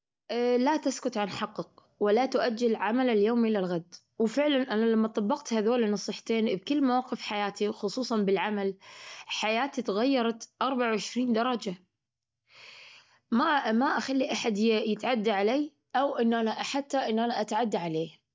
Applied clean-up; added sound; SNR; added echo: none; none; none; none.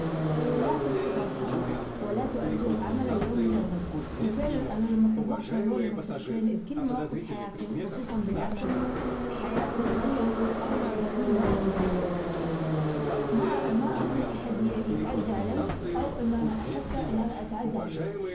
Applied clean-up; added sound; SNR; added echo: none; Subway, metro, underground; -1 dB; reverberation time 0.5 s.